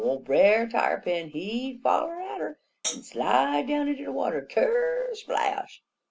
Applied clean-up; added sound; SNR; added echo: none; Hi-hat; 7 dB; none.